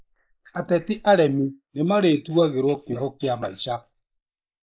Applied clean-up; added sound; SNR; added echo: neural mask model Resemble Enhance denoiser.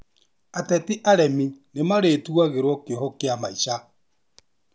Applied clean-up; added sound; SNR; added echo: none; none; none; none.